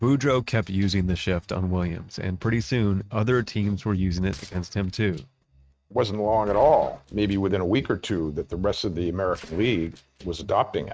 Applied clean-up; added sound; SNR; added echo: neural mask model RNNoise.